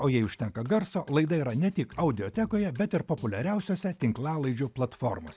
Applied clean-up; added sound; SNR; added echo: none; none; none; none.